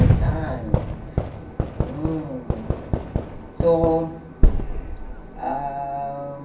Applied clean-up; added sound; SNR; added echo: none; Fireworks; -4 dB; reverberation time 0.3 s.